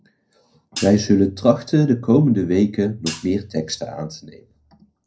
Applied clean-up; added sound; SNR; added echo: none; Hi-hat; 15 dB; reverberation time 0.2 s.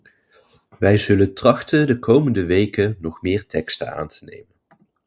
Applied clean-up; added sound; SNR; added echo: none; none; none; none.